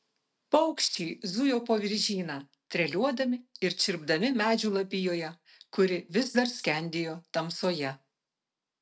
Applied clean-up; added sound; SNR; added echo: none; none; none; none.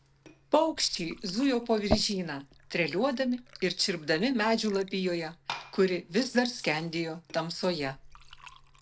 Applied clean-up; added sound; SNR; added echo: none; Fill (with liquid) / Glass; 13 dB; none.